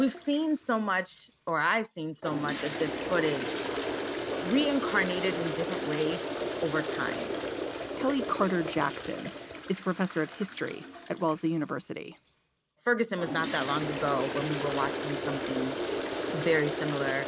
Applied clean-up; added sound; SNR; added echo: none; Toilet flush; 3 dB; none.